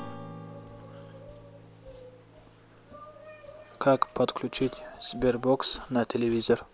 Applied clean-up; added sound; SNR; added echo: none; Acoustic guitar / Strum; 19 dB; none.